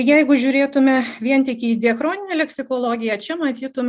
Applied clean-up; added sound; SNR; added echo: none; none; none; none.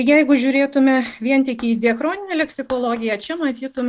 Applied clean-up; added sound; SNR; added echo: neural mask model DeepFilterNet 3.